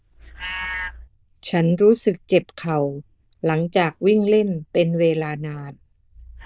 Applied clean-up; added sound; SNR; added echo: neural diffusion model UNIVERSE++.